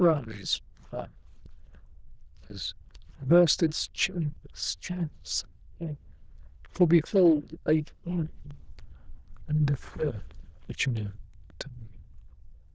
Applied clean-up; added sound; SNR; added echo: neural diffusion model UNIVERSE++.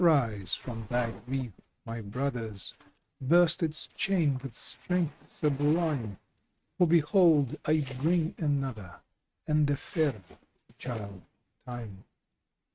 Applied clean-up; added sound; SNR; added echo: neural mask model RNNoise.